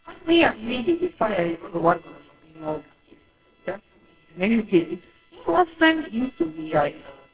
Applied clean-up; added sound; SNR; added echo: neural separator model SepFormer WHAMR!.